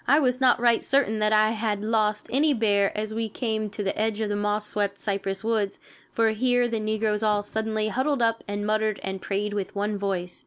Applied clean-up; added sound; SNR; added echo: none; none; none; none.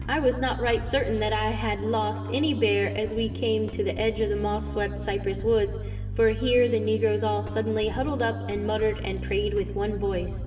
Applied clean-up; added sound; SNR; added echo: none; Bass guitar; 6 dB; reverberation time 1.6 s.